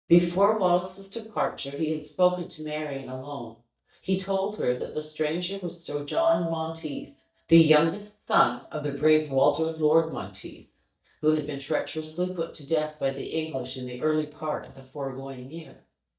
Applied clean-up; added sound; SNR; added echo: neural mask model DeepFilterNet 3.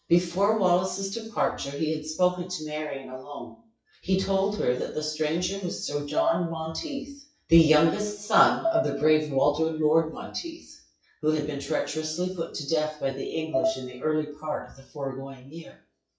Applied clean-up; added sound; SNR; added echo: classical method WPE with log-MMSE.